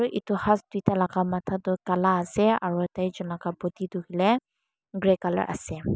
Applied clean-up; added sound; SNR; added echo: none; none; none; none.